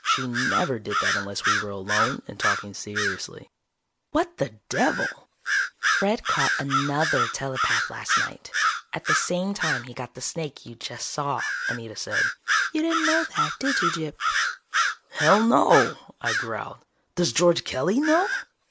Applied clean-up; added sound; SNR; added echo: none; Bird vocalization, bird call, bird song; 0 dB; none.